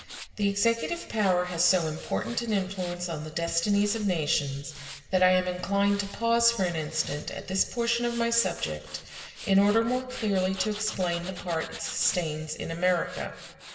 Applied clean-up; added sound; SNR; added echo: none; Tools; 17 dB; reverberation time 1.4 s.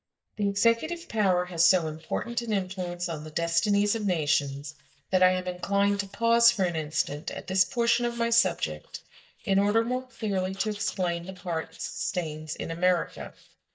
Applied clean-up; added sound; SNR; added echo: neural mask model DeepFilterNet 3.